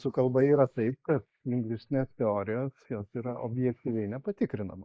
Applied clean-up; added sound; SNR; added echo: neural mask model Resemble Enhance denoiser.